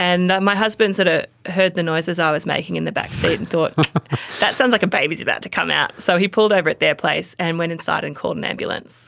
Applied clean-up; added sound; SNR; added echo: none; none; none; none.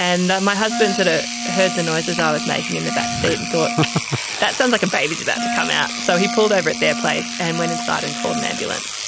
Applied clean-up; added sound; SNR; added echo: none; Engine / Domestic sounds, home sounds + Wind instrument, woodwind instrument; 5 dB; none.